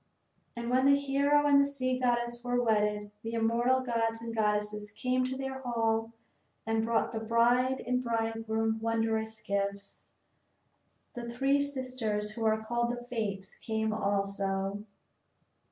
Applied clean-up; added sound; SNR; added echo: none; none; none; none.